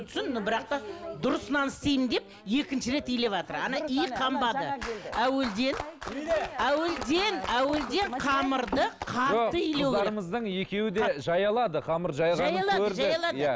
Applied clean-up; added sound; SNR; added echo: none; none; none; none.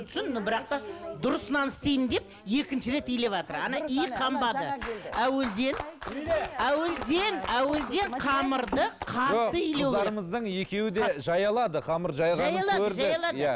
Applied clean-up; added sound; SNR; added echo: none; Bowed string instrument; 20 dB; none.